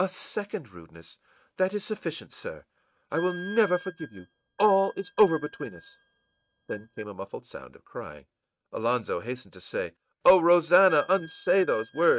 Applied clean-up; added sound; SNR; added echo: neural mask model RNNoise.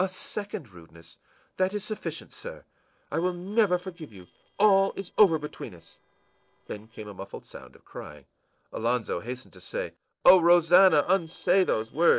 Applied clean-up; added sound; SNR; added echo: neural separator model SepFormer DNS4.